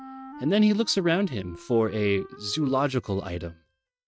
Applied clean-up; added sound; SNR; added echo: neural mask model RNNoise.